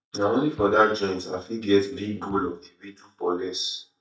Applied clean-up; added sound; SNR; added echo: neural mask model DeepFilterNet 3.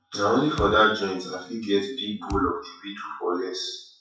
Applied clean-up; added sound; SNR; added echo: classical method WPE with log-MMSE.